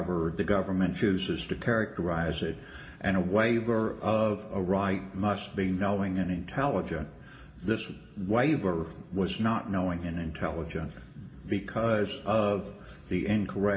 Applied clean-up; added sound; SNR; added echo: none; none; none; reverberation time 0.4 s.